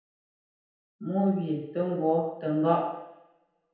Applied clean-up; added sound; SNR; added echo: none; none; none; reverberation time 1.0 s.